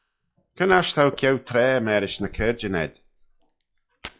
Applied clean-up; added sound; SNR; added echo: classical method log-MMSE.